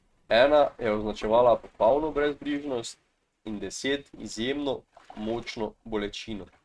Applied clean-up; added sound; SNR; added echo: neural mask model RNNoise.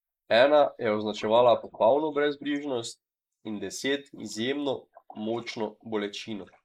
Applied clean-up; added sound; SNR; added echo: neural mask model Resemble Enhance denoiser.